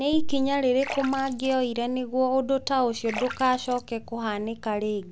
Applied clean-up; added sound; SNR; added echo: none; Splash, splatter; 16 dB; none.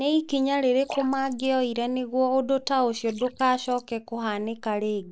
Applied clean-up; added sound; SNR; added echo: neural mask model Resemble Enhance denoiser.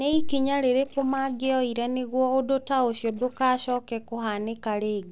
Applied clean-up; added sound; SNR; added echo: neural separator model SepFormer DNS4.